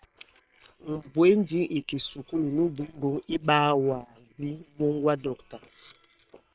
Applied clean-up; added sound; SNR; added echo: neural separator model SepFormer WHAM!.